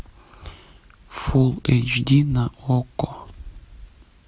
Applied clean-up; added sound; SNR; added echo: none; none; none; none.